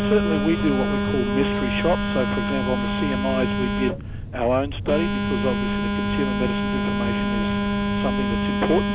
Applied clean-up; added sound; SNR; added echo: none; Telephone; -3 dB; none.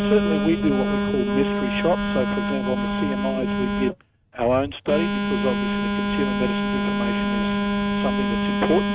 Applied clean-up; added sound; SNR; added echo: neural mask model RNNoise.